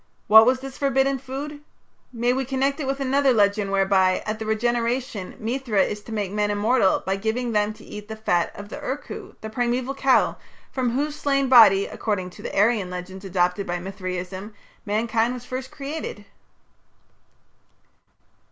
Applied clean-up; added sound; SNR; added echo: none; none; none; none.